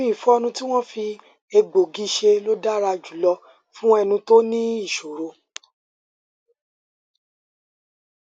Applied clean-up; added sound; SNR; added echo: none; none; none; none.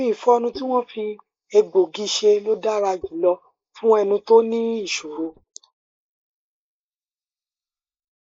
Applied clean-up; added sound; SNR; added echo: neural mask model Resemble Enhance denoiser.